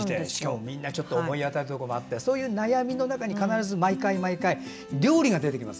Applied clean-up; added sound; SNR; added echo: none; none; none; none.